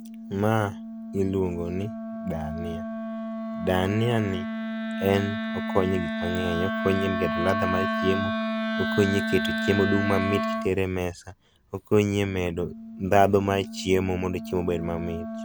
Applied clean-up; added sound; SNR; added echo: none; Wind instrument, woodwind instrument; 4 dB; none.